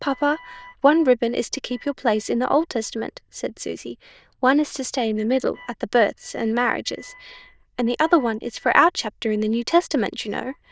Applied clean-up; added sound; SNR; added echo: neural diffusion model UNIVERSE++.